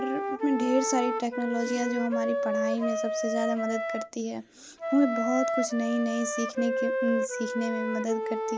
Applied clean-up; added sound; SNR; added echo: none; Wind instrument, woodwind instrument; 1 dB; none.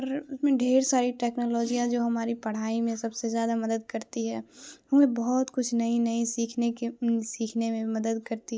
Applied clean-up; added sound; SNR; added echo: none; none; none; none.